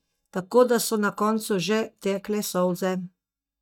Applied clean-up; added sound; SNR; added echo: neural mask model DeepFilterNet 3.